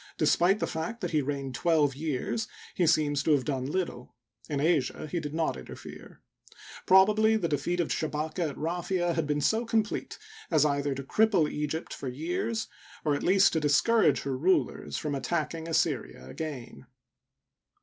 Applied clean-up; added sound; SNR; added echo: none; none; none; none.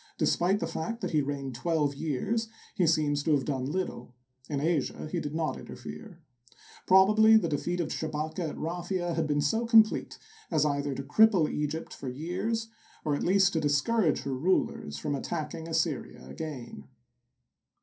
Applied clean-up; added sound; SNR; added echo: none; none; none; reverberation time 0.3 s.